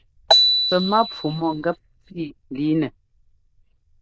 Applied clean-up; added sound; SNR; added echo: neural diffusion model UNIVERSE++.